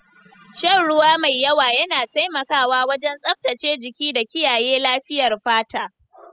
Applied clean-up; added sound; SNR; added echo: classical method spectral subtraction.